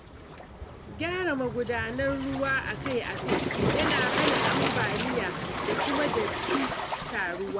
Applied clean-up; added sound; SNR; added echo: none; Waves, surf; -1 dB; none.